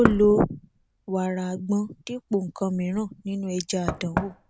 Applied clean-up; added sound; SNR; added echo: none; Knock; 8 dB; none.